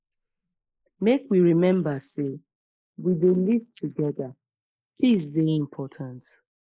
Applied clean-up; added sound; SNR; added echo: neural mask model Resemble Enhance denoiser.